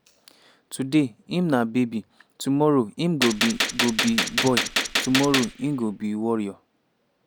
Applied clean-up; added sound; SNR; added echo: none; Gunshot, gunfire; 1 dB; none.